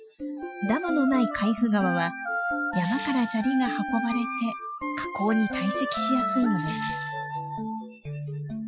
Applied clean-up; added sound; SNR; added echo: classical method Wiener filter.